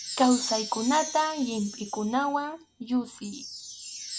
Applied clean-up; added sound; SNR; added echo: none; Wind chime; 10 dB; none.